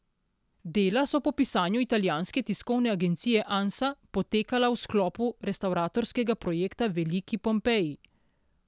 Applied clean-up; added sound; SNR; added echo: none; none; none; none.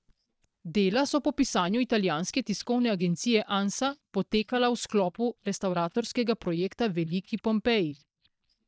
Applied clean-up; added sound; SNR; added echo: neural mask model DeepFilterNet 3.